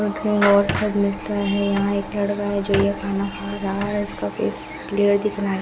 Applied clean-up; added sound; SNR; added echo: none; Squeak; 11 dB; none.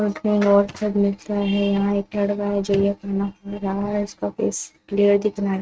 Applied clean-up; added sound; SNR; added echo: neural mask model RNNoise.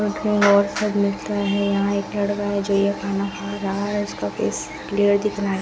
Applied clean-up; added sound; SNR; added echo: none; none; none; none.